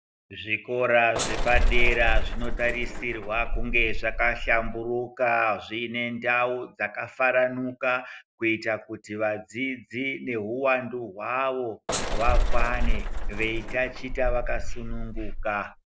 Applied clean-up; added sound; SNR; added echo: none; Bus / Engine; -3 dB; none.